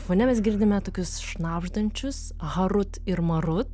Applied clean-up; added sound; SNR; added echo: none; none; none; none.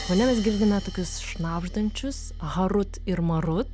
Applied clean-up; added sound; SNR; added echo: none; Hi-hat; 18 dB; none.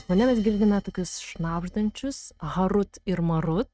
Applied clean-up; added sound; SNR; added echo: neural mask model RNNoise.